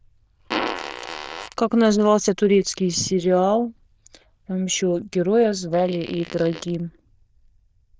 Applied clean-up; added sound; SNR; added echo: neural diffusion model UNIVERSE++.